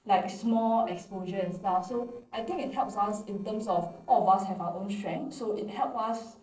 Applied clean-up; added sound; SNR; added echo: neural separator model SepFormer DNS4.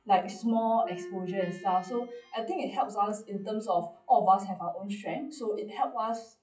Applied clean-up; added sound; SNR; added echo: classical method WPE with log-MMSE.